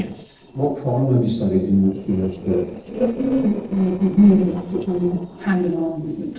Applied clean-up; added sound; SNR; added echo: neural separator model SepFormer DNS4.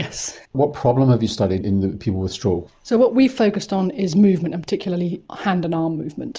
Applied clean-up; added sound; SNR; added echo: none; none; none; none.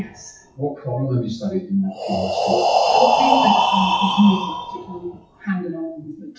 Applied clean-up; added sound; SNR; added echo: classical method WPE with log-MMSE.